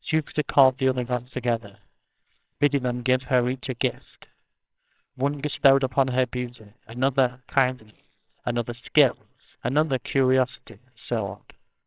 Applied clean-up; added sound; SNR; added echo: neural separator model SepFormer WHAMR!.